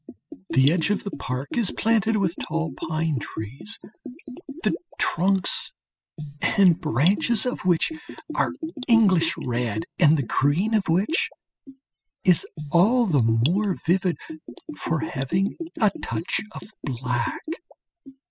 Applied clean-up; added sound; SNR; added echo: classical method spectral subtraction.